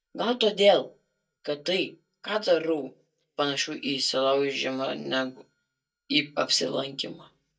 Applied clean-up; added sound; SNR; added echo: neural mask model DeepFilterNet 3.